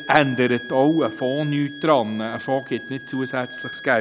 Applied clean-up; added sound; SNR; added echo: none; Wind instrument, woodwind instrument; 15 dB; none.